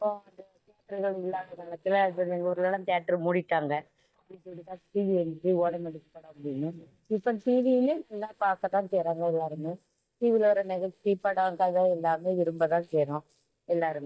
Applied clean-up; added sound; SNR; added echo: neural mask model DeepFilterNet 3.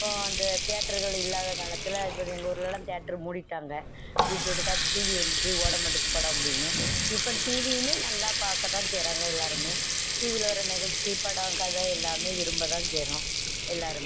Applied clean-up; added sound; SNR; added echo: none; Water tap, faucet; -5 dB; none.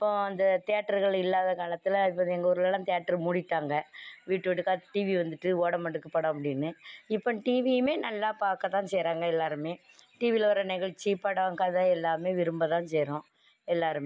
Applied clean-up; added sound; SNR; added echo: none; none; none; none.